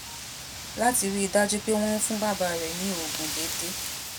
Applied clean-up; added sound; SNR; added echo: none; Wind; 6 dB; none.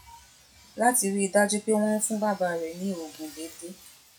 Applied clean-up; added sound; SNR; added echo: classical method log-MMSE.